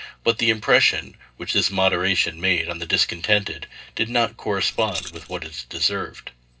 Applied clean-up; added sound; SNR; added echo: neural separator model SepFormer DNS4.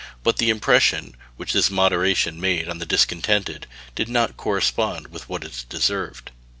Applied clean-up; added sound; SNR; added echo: none; none; none; none.